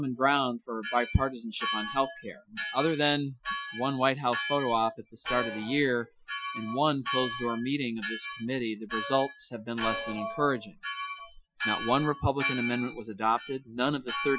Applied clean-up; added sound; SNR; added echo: classical method Wiener filter.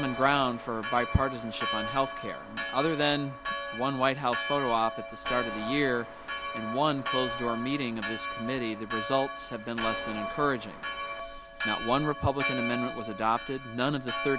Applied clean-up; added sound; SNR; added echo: none; Church bell; 5 dB; none.